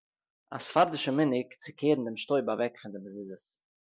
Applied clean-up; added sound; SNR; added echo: none; none; none; none.